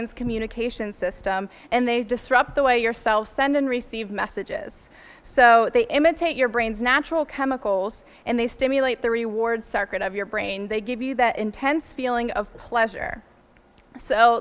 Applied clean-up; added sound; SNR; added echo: none; none; none; none.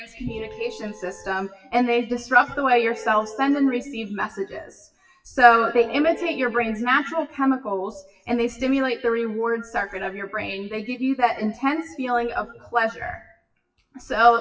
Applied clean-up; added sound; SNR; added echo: classical method WPE with log-MMSE.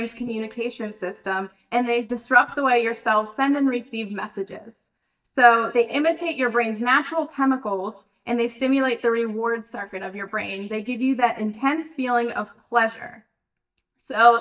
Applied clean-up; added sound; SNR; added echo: neural mask model DeepFilterNet 3.